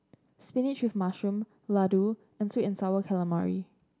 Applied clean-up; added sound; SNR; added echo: none; none; none; none.